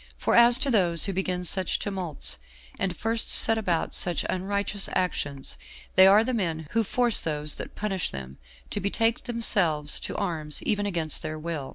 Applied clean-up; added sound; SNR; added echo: none; none; none; none.